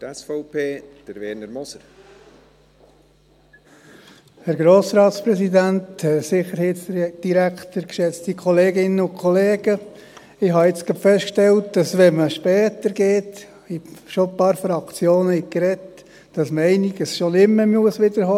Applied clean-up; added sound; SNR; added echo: none; none; none; none.